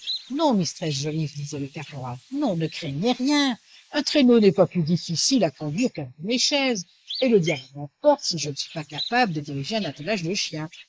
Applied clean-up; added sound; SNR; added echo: neural mask model Resemble Enhance denoiser.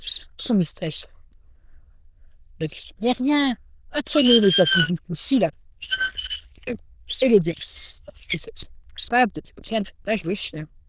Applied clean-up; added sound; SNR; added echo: neural diffusion model UNIVERSE++.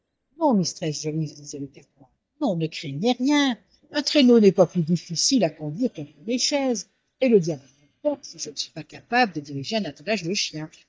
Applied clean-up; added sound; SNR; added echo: neural mask model DeepFilterNet 3.